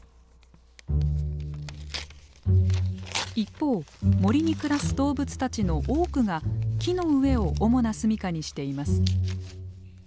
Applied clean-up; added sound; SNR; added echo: none; Tearing; 18 dB; none.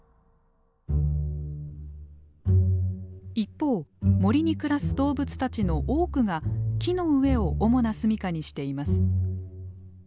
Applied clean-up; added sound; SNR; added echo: none; none; none; none.